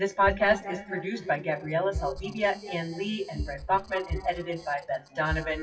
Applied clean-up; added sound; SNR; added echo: classical method WPE with log-MMSE.